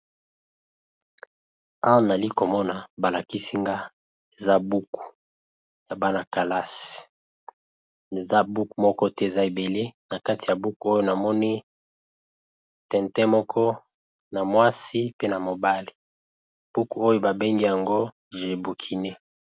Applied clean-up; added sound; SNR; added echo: none; none; none; none.